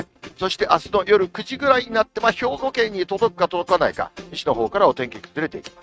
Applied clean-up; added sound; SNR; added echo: neural mask model RNNoise.